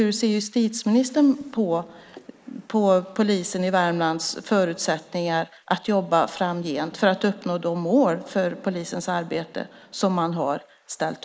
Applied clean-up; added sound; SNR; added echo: neural mask model Resemble Enhance denoiser.